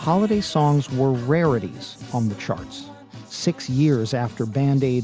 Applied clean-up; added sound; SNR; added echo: none; none; none; none.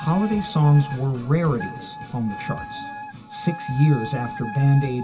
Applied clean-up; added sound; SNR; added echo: none; Wind instrument, woodwind instrument; 13 dB; reverberation time 2.0 s.